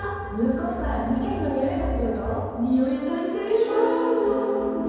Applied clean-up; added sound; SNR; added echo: none; none; none; reverberation time 2.2 s.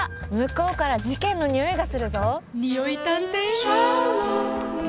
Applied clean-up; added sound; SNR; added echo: none; none; none; none.